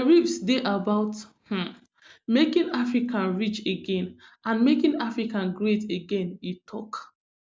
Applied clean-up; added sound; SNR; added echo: none; none; none; none.